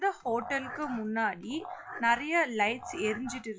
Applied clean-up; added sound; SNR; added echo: classical method log-MMSE.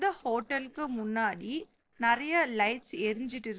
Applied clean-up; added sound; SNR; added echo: neural separator model SepFormer DNS4.